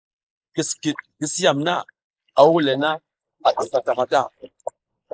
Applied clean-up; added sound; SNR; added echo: neural mask model Resemble Enhance denoiser.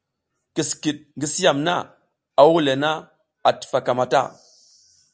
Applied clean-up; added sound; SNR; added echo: none; none; none; none.